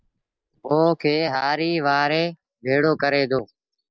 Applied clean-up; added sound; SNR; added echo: neural mask model DeepFilterNet 3.